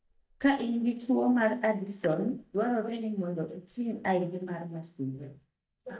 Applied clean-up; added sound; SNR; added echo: neural mask model DeepFilterNet 3.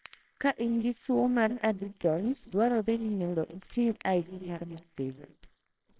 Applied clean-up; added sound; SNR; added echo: neural separator model SepFormer WHAMR!.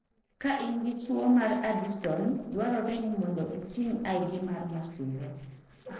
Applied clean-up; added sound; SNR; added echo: neural separator model SepFormer DNS4.